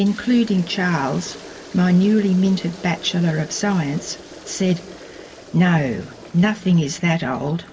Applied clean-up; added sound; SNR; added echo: none; Toilet flush; 19 dB; reverberation time 1.5 s.